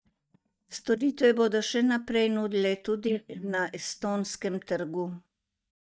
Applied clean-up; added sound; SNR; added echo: neural mask model DeepFilterNet 3.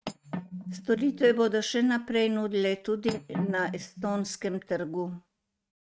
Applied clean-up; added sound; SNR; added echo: neural mask model RNNoise.